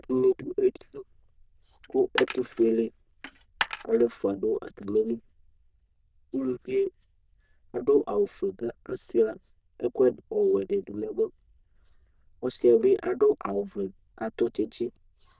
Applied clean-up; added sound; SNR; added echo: neural diffusion model UNIVERSE++.